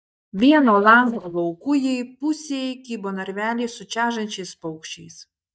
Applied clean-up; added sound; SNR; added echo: neural mask model DeepFilterNet 3.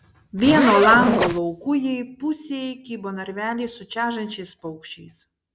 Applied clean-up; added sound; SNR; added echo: none; Zipper (clothing); -1 dB; none.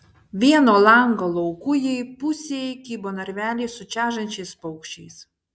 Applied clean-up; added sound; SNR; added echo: none; none; none; none.